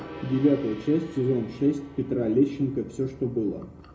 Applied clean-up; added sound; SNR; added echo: none; Gong; 19 dB; reverberation time 0.4 s.